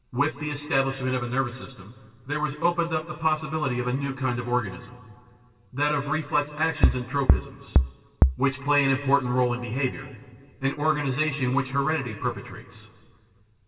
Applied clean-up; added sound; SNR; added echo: none; Bass drum; -5 dB; reverberation time 2.3 s.